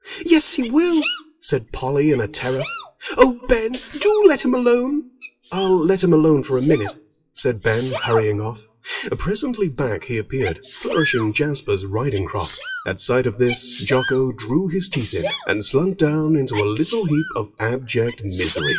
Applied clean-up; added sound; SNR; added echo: classical method WPE with log-MMSE.